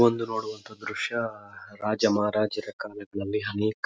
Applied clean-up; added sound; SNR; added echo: none; none; none; none.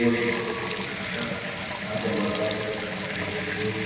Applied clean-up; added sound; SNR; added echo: none; Bathtub (filling or washing) / Water tap, faucet; 1 dB; reverberation time 1.9 s.